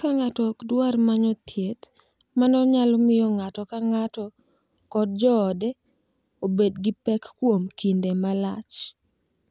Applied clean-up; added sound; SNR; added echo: none; none; none; none.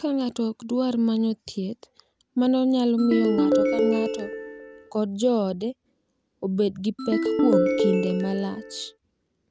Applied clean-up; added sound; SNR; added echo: none; Ringtone; -1 dB; none.